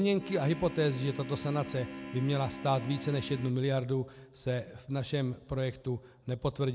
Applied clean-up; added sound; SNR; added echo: none; Organ; 11 dB; none.